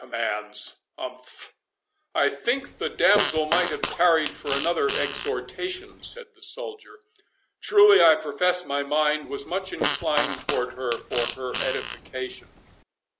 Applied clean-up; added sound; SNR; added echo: none; Fart; 3 dB; none.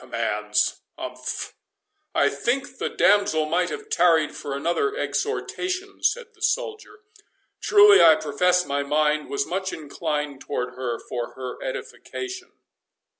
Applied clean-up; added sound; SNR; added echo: none; none; none; none.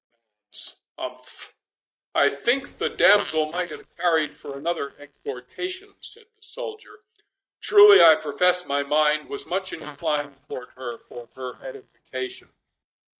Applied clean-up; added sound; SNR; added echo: neural mask model DeepFilterNet 3.